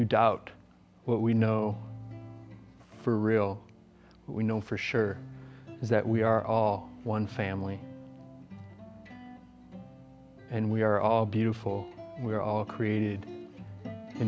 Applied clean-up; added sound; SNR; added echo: none; none; none; none.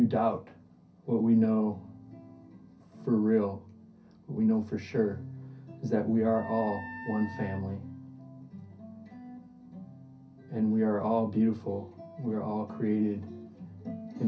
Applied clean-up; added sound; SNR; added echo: none; Wind instrument, woodwind instrument; 14 dB; reverberation time 0.3 s.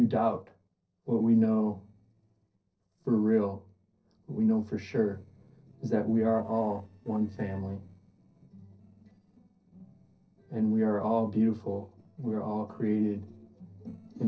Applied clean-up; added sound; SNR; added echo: neural separator model SepFormer DNS4.